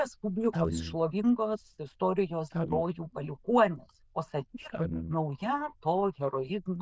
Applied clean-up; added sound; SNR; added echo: neural diffusion model UNIVERSE++.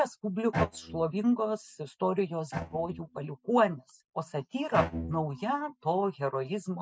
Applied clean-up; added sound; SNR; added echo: neural mask model RNNoise.